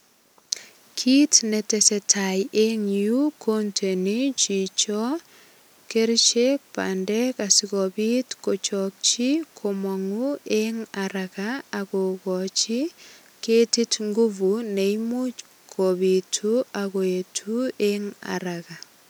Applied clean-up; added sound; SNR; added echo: none; none; none; none.